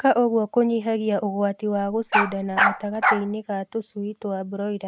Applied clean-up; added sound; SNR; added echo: none; Bark; -1 dB; none.